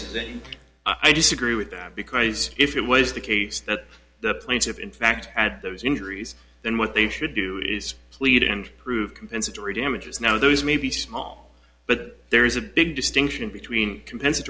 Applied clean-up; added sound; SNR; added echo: none; none; none; none.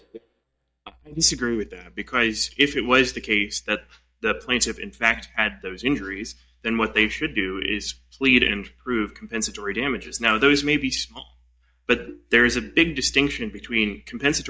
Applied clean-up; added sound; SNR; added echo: neural mask model DeepFilterNet 3.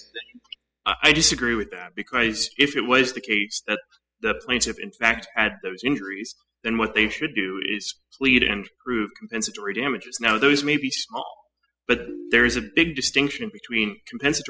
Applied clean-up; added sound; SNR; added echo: classical method spectral subtraction.